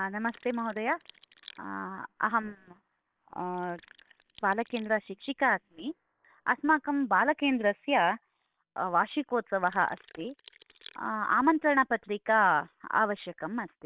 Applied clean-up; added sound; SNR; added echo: neural separator model SepFormer WHAM!.